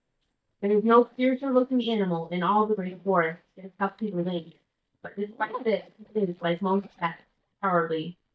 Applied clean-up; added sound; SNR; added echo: neural mask model DeepFilterNet 3.